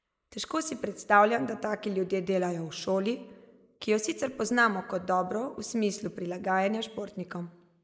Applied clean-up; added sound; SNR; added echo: neural mask model Resemble Enhance denoiser.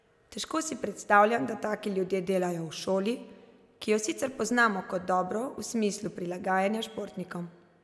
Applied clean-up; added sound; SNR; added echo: none; none; none; none.